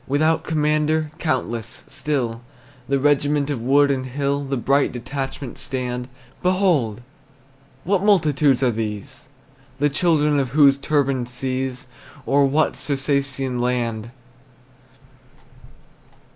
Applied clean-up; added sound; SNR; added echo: none; none; none; none.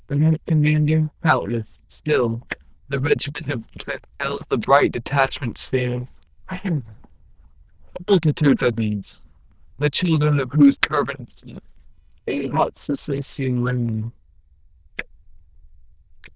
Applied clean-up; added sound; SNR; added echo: neural diffusion model UNIVERSE++.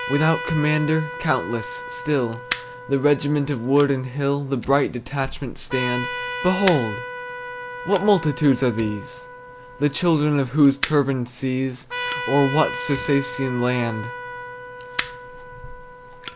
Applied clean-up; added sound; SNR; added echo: none; Fire + Trumpet; 10 dB; none.